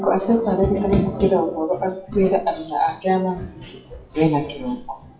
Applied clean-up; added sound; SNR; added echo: classical method WPE with log-MMSE.